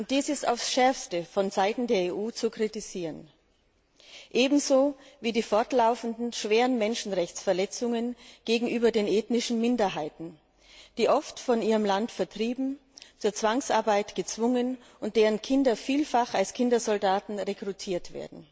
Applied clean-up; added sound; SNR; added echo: none; none; none; none.